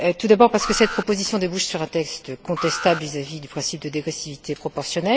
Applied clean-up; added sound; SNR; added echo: none; Alarm; 12 dB; none.